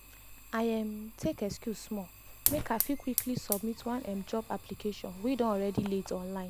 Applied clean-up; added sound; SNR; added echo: none; Fire; 5 dB; none.